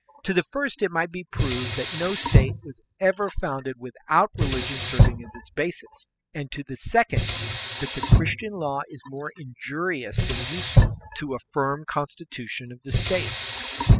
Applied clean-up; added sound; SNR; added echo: classical method spectral subtraction.